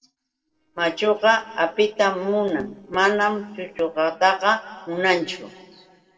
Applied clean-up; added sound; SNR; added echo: neural separator model SepFormer DNS4.